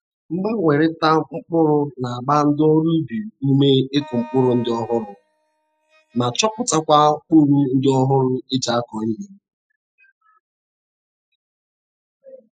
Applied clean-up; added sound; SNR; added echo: classical method spectral subtraction.